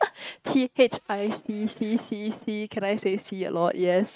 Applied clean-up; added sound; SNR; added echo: neural mask model RNNoise.